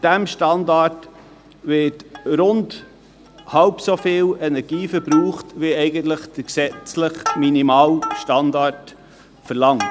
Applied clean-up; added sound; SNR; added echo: none; Plucked string instrument; 15 dB; none.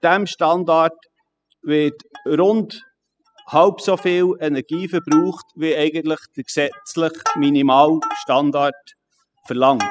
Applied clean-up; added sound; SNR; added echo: classical method spectral subtraction.